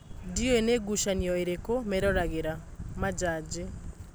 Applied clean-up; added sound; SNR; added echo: none; none; none; none.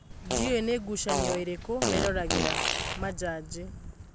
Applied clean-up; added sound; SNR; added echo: none; Fart; -1 dB; none.